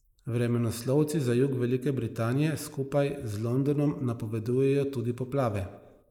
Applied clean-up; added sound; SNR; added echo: neural mask model Resemble Enhance denoiser.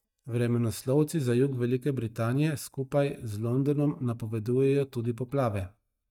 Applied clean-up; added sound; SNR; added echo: neural mask model DeepFilterNet 3.